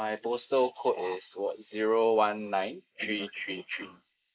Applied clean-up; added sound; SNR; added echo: neural mask model Resemble Enhance denoiser.